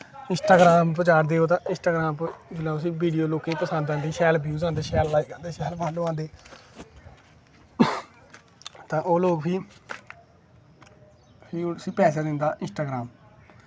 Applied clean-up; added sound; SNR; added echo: none; none; none; none.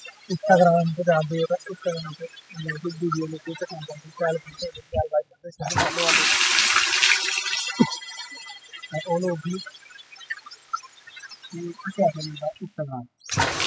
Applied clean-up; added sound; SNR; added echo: classical method spectral subtraction.